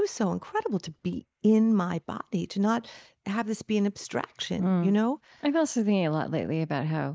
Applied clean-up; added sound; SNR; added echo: neural mask model Resemble Enhance denoiser.